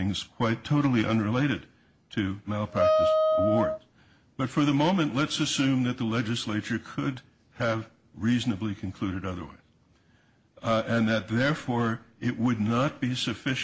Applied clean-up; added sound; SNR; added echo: none; Wind instrument, woodwind instrument; -3 dB; none.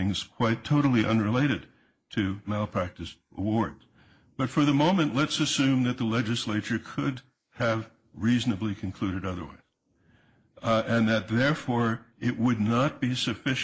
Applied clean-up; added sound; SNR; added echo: neural mask model Resemble Enhance denoiser.